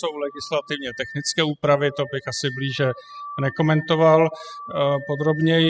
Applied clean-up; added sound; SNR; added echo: classical method spectral subtraction.